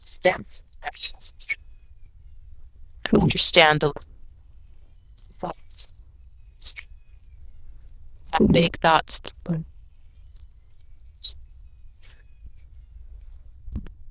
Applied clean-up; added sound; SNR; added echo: neural diffusion model UNIVERSE++.